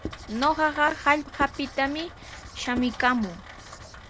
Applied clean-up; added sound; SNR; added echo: none; Rain + Writing; 13 dB; none.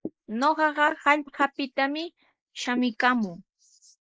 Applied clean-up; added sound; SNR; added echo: neural mask model Resemble Enhance denoiser.